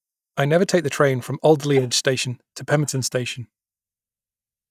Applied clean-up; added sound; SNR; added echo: neural mask model DeepFilterNet 3.